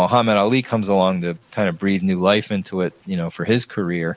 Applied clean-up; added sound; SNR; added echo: none; none; none; none.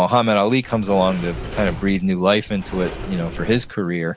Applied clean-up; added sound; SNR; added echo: none; Sliding door; 12 dB; none.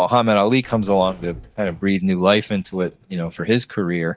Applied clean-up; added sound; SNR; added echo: neural mask model DeepFilterNet 3.